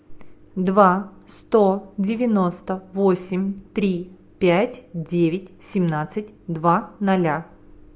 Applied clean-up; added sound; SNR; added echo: none; none; none; none.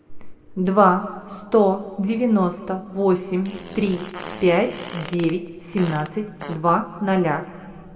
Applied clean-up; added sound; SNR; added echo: none; Fart; 15 dB; reverberation time 1.7 s.